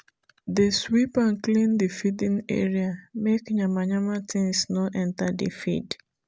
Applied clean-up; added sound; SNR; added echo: none; none; none; none.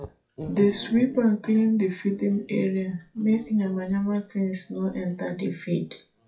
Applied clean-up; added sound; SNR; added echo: classical method WPE with log-MMSE.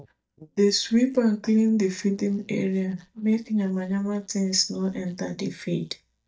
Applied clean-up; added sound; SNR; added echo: neural mask model DeepFilterNet 3.